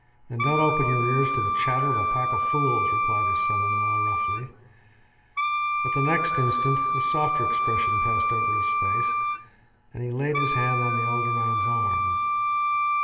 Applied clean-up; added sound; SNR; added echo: none; Wind instrument, woodwind instrument; -5 dB; reverberation time 1.9 s.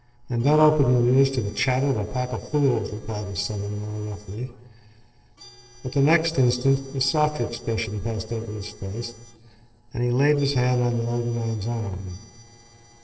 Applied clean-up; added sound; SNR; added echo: neural separator model SepFormer DNS4.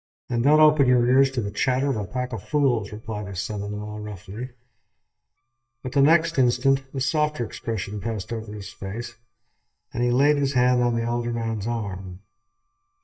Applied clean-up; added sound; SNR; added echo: neural mask model DeepFilterNet 3.